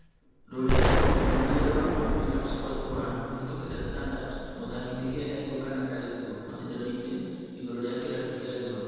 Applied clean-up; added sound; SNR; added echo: none; Explosion; -2 dB; reverberation time 2.1 s.